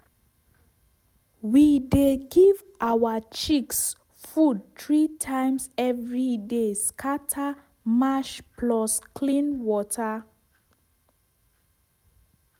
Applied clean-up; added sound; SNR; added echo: none; none; none; none.